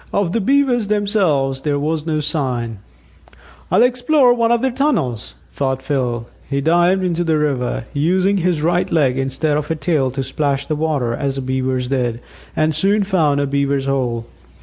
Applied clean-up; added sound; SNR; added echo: none; none; none; none.